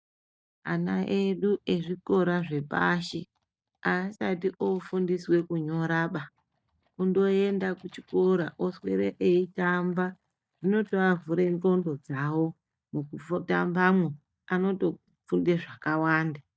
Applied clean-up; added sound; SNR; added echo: neural mask model DeepFilterNet 3.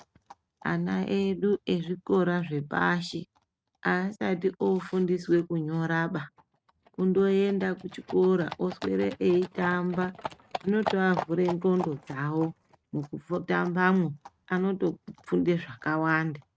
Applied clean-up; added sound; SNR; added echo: neural mask model RNNoise.